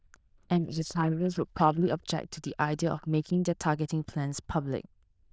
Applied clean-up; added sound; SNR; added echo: neural diffusion model UNIVERSE++.